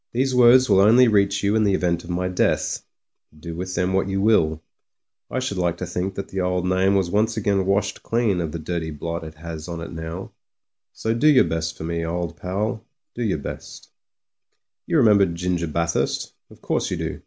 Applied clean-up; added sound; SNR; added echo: none; none; none; none.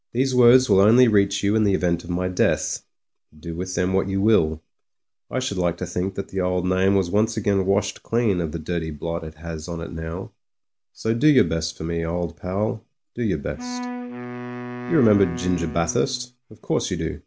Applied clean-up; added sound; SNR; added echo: none; Wind instrument, woodwind instrument; 10 dB; none.